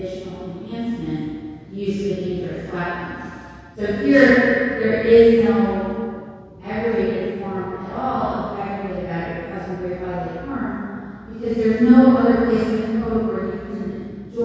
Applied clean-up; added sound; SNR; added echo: none; none; none; reverberation time 2.0 s.